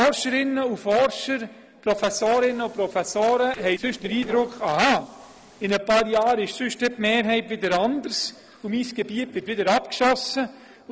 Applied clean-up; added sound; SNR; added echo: neural separator model SepFormer DNS4.